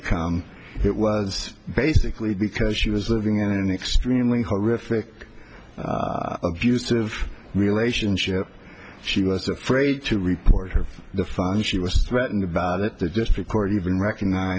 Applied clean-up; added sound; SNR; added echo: none; none; none; none.